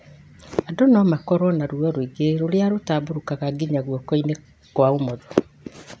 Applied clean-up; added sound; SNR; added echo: none; none; none; none.